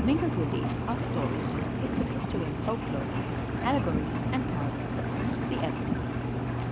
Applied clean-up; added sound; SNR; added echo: none; Engine; -4 dB; none.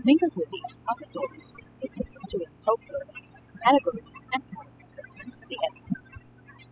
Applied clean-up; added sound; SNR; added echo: classical method spectral subtraction.